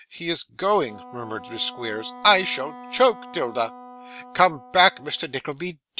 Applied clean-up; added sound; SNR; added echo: none; Wind instrument, woodwind instrument; 19 dB; none.